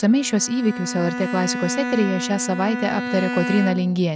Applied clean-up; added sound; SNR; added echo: none; Bowed string instrument; 6 dB; none.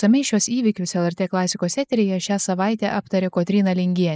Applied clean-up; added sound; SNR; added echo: neural mask model Resemble Enhance denoiser.